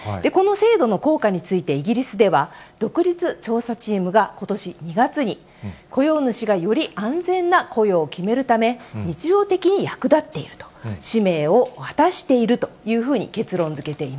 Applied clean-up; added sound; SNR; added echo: none; none; none; none.